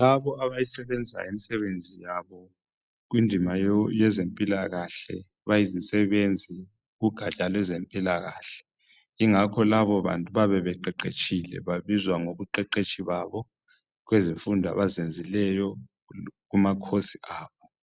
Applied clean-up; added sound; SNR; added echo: none; none; none; none.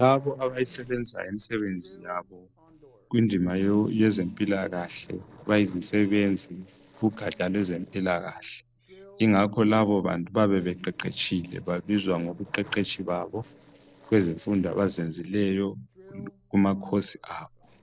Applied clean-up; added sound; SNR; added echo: neural separator model SepFormer DNS4.